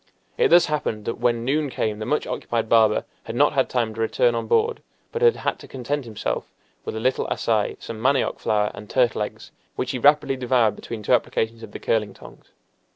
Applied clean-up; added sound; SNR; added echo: none; none; none; none.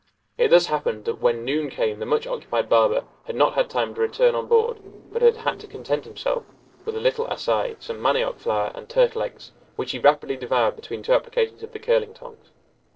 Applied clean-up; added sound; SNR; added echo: neural separator model SepFormer DNS4.